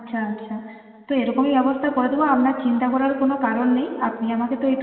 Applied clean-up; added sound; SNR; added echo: none; none; none; reverberation time 2.9 s.